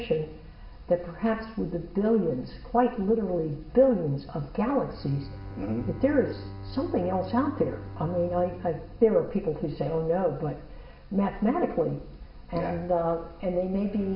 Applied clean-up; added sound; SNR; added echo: none; Bowed string instrument; 18 dB; reverberation time 0.7 s.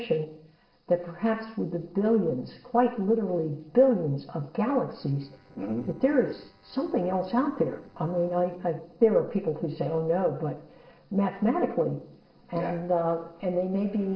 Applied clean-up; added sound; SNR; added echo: neural separator model SepFormer DNS4.